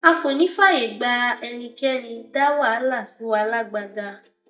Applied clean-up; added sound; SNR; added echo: neural mask model DeepFilterNet 3.